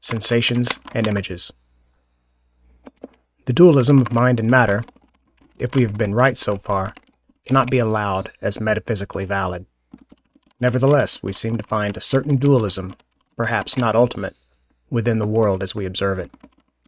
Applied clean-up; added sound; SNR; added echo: neural mask model RNNoise.